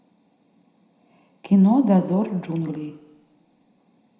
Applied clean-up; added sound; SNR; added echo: none; none; none; reverberation time 0.7 s.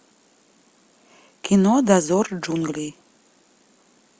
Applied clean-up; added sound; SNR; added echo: none; none; none; none.